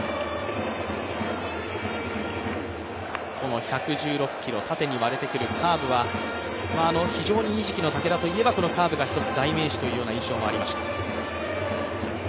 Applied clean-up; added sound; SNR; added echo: none; none; none; none.